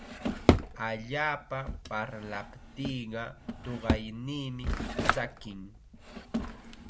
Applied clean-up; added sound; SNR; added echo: none; Drawer open or close; -4 dB; none.